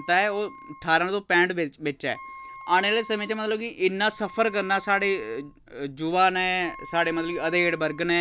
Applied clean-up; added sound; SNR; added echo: none; Wind instrument, woodwind instrument; 19 dB; none.